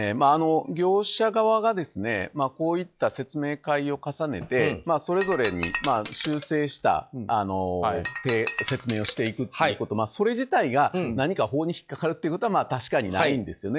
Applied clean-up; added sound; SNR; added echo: classical method log-MMSE.